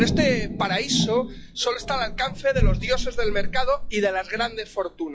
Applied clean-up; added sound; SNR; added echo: classical method log-MMSE.